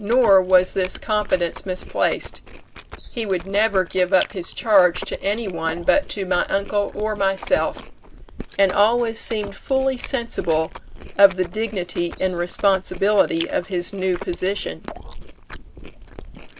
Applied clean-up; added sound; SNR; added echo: none; Chewing, mastication; 14 dB; none.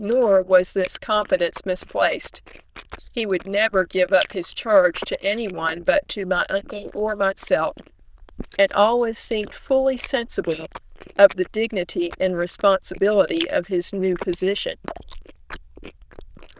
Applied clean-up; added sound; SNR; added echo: neural diffusion model UNIVERSE++.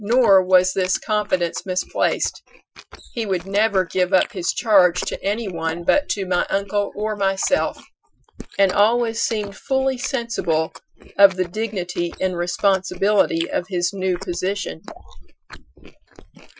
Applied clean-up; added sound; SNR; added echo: classical method Wiener filter.